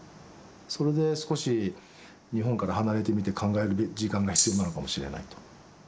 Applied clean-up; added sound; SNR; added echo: neural mask model Resemble Enhance denoiser.